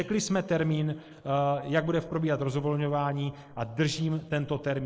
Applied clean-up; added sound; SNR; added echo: neural mask model Resemble Enhance denoiser.